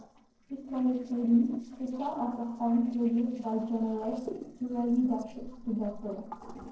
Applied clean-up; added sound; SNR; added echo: neural separator model SepFormer DNS4.